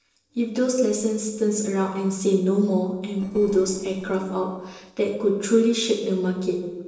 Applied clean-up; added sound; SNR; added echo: neural separator model SepFormer DNS4.